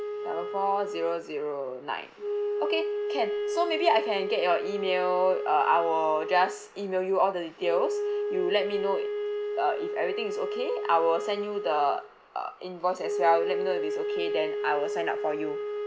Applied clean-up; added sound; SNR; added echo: none; Wind instrument, woodwind instrument; 3 dB; none.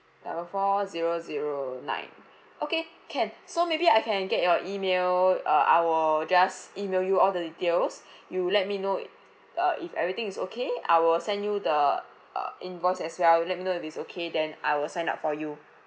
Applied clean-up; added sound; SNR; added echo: none; none; none; none.